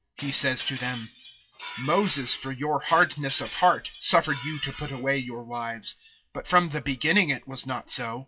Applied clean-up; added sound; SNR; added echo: classical method WPE with log-MMSE.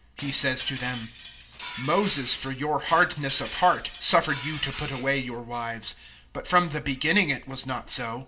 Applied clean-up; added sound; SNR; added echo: none; Glass; 13 dB; reverberation time 0.4 s.